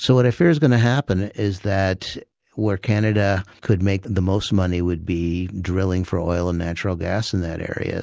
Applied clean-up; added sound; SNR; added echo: none; none; none; none.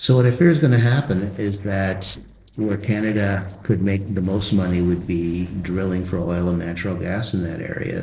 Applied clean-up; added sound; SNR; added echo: neural separator model SepFormer DNS4.